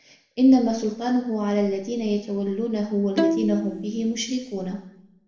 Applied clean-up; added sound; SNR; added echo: none; Bowed string instrument; 3 dB; reverberation time 0.7 s.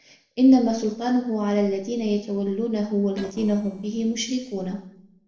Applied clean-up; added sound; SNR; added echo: neural separator model SepFormer DNS4.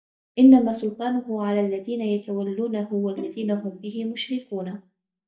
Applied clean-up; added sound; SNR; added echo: neural mask model DeepFilterNet 3.